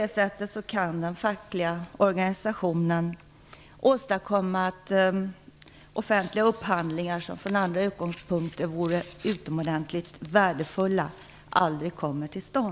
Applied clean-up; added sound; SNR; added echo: none; none; none; none.